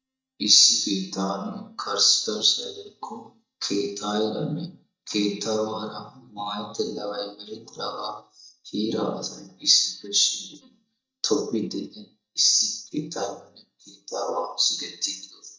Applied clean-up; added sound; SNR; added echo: neural mask model DeepFilterNet 3.